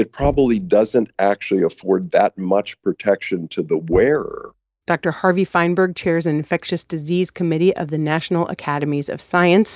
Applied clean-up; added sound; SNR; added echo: neural mask model DeepFilterNet 3.